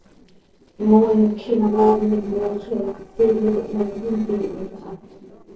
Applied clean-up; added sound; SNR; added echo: neural separator model SepFormer DNS4.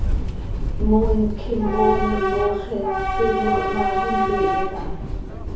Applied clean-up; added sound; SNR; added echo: none; Subway, metro, underground / Train; -1 dB; reverberation time 0.6 s.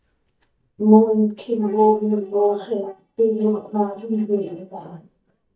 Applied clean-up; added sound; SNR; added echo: neural mask model DeepFilterNet 3.